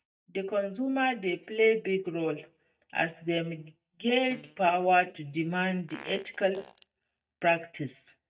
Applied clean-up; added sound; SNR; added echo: neural mask model DeepFilterNet 3.